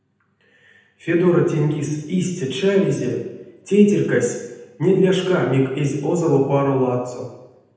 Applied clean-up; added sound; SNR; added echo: none; none; none; reverberation time 0.9 s.